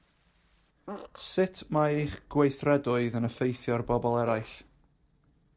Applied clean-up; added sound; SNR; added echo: neural separator model SepFormer DNS4.